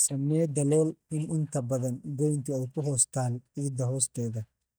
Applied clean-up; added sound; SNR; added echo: neural mask model DeepFilterNet 3.